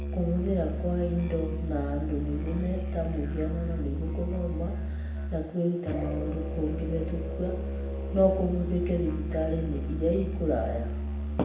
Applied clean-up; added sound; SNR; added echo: none; Musical instrument; 1 dB; reverberation time 0.8 s.